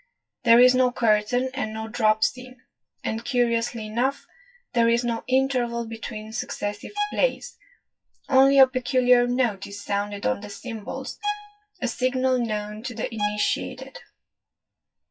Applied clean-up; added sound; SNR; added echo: classical method WPE with log-MMSE.